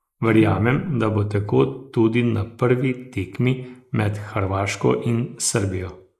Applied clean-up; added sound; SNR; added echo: neural mask model Resemble Enhance denoiser.